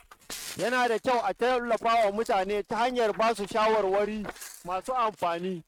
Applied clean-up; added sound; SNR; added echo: neural mask model RNNoise.